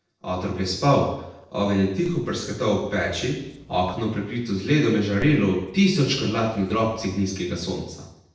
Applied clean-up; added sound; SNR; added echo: neural separator model SepFormer DNS4.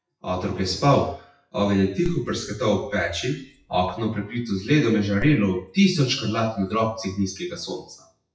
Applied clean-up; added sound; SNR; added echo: classical method WPE with log-MMSE.